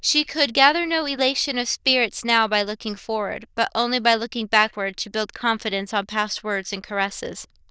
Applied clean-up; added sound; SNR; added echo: neural diffusion model UNIVERSE++.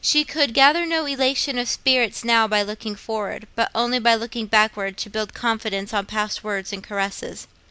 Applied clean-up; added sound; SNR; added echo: none; none; none; none.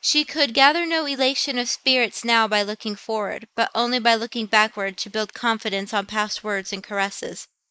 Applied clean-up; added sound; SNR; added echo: neural mask model Resemble Enhance denoiser.